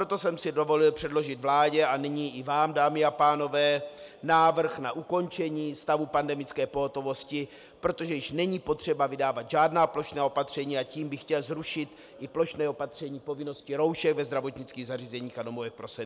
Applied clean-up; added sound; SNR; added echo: none; none; none; none.